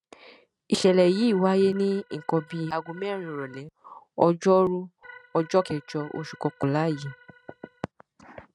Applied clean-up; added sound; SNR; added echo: neural mask model RNNoise.